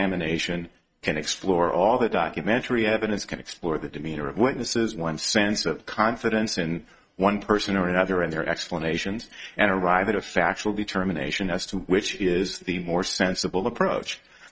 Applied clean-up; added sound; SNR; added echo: neural mask model RNNoise.